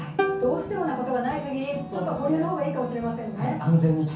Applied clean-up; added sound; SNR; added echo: none; Plucked string instrument; 7 dB; reverberation time 0.6 s.